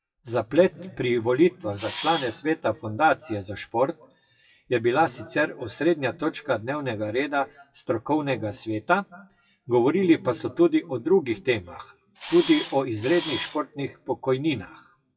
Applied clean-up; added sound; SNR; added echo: classical method WPE with log-MMSE.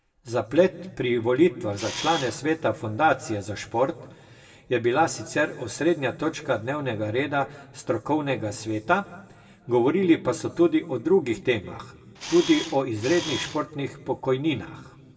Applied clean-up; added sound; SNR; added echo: none; Camera; 9 dB; reverberation time 1.2 s.